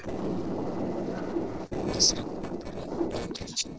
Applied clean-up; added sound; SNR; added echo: neural separator model SepFormer DNS4.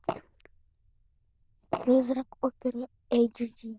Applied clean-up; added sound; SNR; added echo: neural diffusion model UNIVERSE++.